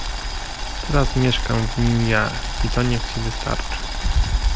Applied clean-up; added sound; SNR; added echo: none; Boiling; 2 dB; none.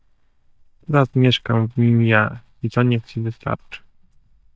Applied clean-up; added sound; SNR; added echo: neural mask model DeepFilterNet 3.